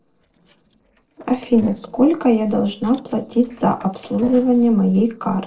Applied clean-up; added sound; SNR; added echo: neural separator model SepFormer DNS4.